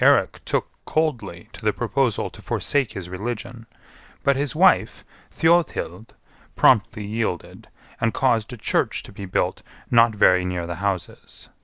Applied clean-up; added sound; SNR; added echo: neural separator model SepFormer DNS4.